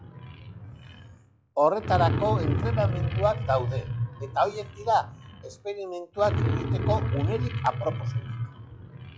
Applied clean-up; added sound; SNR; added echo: classical method log-MMSE.